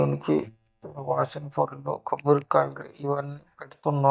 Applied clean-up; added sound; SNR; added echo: neural mask model DeepFilterNet 3.